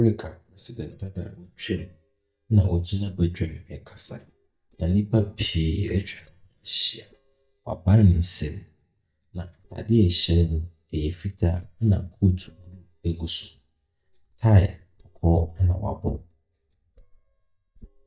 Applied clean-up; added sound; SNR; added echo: neural mask model DeepFilterNet 3.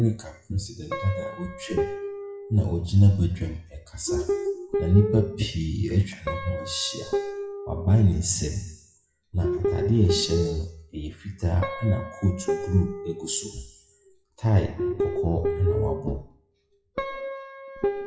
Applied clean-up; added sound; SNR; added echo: classical method WPE with log-MMSE.